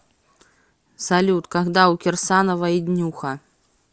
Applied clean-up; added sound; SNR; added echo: none; none; none; none.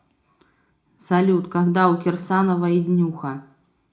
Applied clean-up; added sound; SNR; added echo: none; none; none; reverberation time 0.4 s.